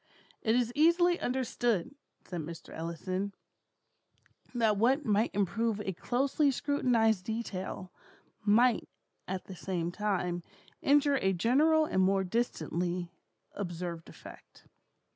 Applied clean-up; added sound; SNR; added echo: none; none; none; none.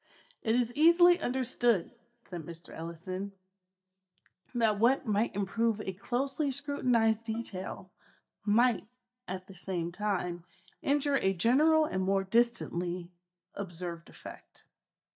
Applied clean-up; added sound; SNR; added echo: neural mask model DeepFilterNet 3.